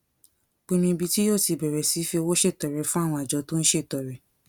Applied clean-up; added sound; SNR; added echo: none; none; none; none.